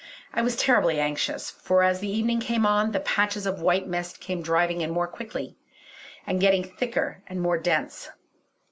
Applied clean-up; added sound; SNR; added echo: none; none; none; none.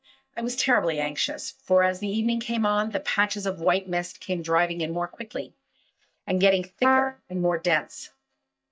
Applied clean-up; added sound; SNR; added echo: neural mask model DeepFilterNet 3.